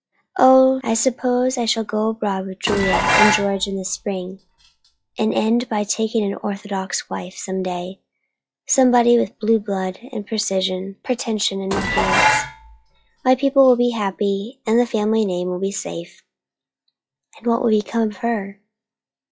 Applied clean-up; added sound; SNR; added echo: classical method log-MMSE.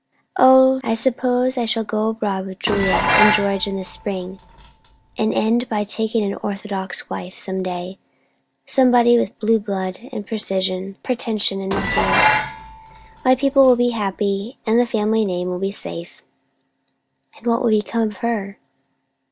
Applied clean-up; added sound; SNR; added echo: none; Dishes, pots, and pans; 2 dB; none.